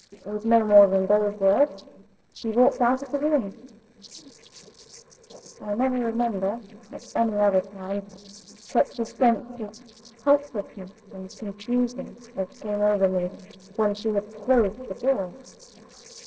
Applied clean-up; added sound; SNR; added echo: neural separator model SepFormer DNS4.